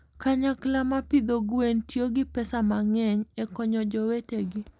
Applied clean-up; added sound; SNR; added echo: none; none; none; none.